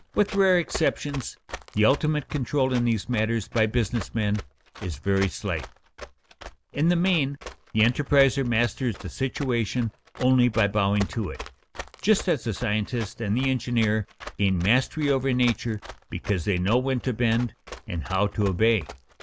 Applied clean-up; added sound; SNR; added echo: none; Run; 17 dB; none.